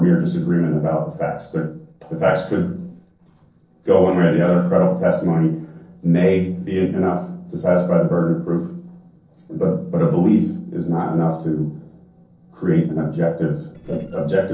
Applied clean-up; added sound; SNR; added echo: neural separator model SepFormer DNS4.